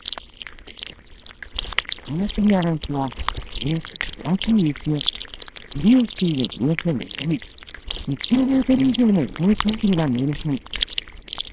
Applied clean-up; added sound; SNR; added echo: neural separator model SepFormer WHAMR!.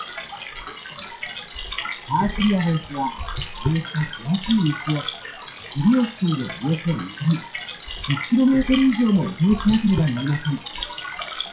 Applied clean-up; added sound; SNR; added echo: classical method WPE with log-MMSE.